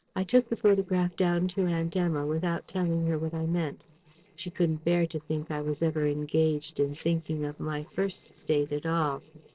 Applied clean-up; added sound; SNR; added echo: neural separator model SepFormer DNS4.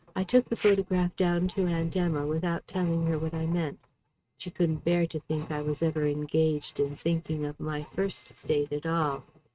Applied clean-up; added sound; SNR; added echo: neural mask model RNNoise.